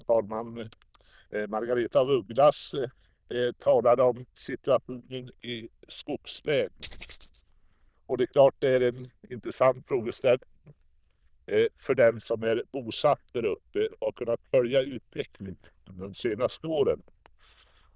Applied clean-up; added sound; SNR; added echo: neural diffusion model UNIVERSE++.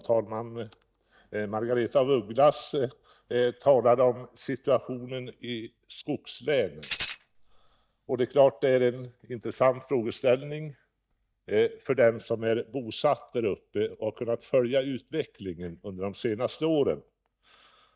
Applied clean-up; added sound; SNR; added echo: neural mask model DeepFilterNet 3.